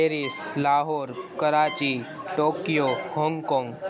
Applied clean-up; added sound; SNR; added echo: none; Trumpet; 17 dB; none.